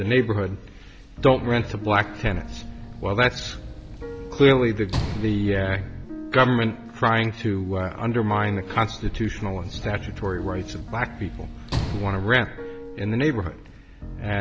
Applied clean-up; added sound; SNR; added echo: none; Piano + Sliding door / Slam; 10 dB; none.